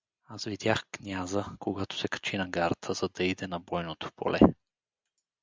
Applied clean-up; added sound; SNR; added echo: none; none; none; none.